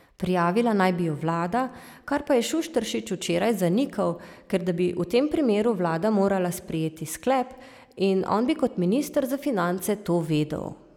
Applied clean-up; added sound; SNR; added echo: none; none; none; none.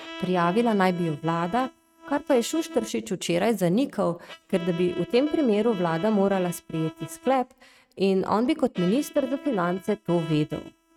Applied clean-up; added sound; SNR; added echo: neural mask model RNNoise.